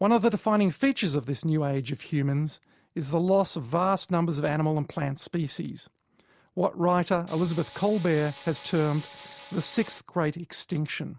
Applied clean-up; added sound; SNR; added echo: none; Tools; 20 dB; none.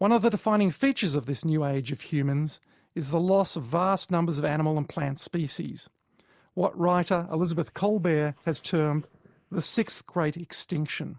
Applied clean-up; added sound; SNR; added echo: neural mask model Resemble Enhance denoiser.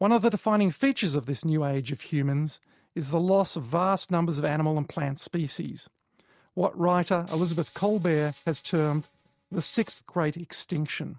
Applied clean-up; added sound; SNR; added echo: neural mask model RNNoise.